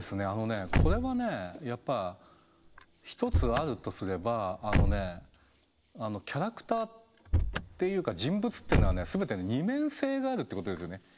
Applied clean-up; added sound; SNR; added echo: none; Slam / Car; 1 dB; none.